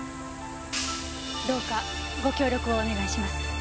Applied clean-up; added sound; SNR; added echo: none; Hi-hat; 10 dB; none.